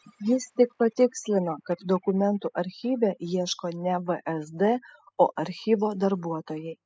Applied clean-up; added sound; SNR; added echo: classical method spectral subtraction.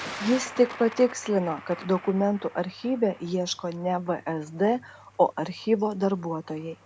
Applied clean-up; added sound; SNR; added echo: none; Thunder; 17 dB; none.